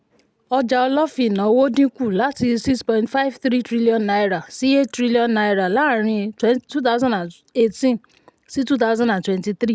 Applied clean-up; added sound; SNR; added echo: none; none; none; none.